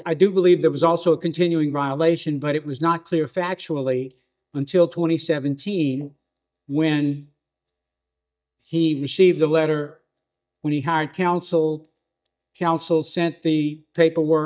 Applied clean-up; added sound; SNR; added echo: neural mask model DeepFilterNet 3.